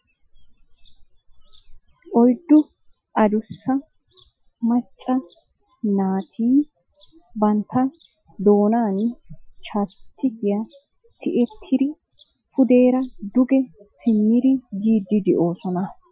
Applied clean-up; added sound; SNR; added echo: classical method Wiener filter.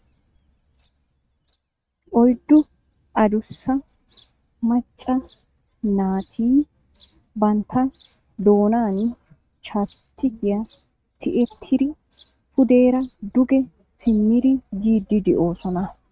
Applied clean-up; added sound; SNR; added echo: neural mask model RNNoise.